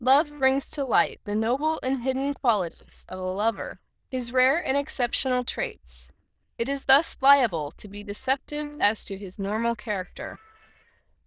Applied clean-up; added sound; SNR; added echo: neural diffusion model UNIVERSE++.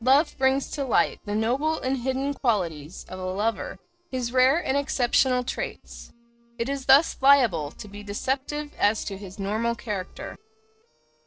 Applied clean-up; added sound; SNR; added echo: neural separator model SepFormer DNS4.